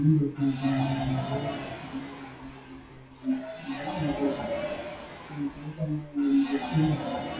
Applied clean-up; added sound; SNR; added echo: classical method WPE with log-MMSE.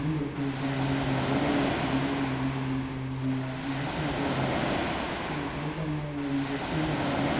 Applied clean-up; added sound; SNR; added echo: none; Ocean; 1 dB; reverberation time 0.9 s.